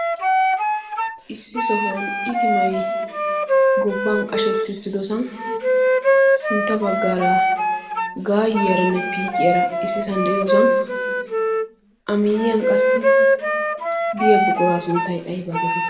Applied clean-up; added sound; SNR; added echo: none; Wind instrument, woodwind instrument; -3 dB; reverberation time 1.7 s.